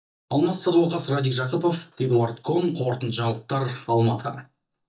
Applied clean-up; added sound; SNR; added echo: neural mask model DeepFilterNet 3.